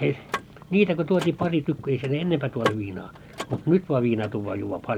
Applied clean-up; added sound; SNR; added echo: none; Mechanisms / Car; 11 dB; none.